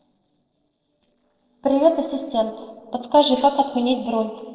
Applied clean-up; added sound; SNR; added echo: neural separator model SepFormer DNS4.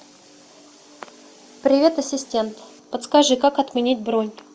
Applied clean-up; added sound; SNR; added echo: none; none; none; none.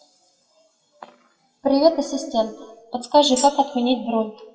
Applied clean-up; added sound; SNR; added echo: classical method WPE with log-MMSE.